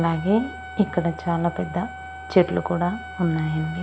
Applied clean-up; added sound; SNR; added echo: none; Trumpet; 14 dB; none.